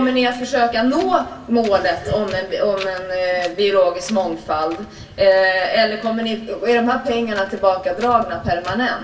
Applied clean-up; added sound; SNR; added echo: none; Wind; 19 dB; reverberation time 0.2 s.